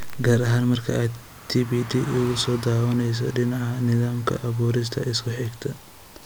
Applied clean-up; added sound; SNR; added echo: none; Car passing by; 20 dB; none.